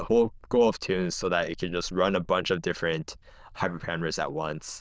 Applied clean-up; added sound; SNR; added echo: neural diffusion model UNIVERSE++.